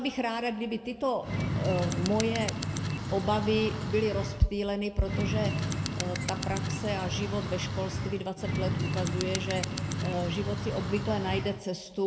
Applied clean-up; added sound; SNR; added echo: none; Bird; 1 dB; reverberation time 1.2 s.